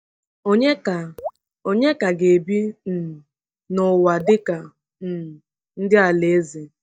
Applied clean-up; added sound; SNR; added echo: neural mask model DeepFilterNet 3.